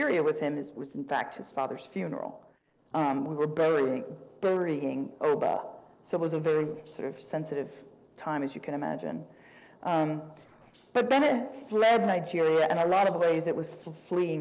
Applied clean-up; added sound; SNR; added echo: neural separator model SepFormer DNS4.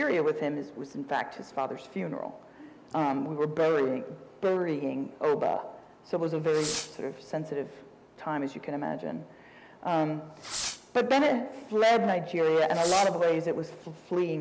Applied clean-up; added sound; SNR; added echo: none; Fireworks; 11 dB; none.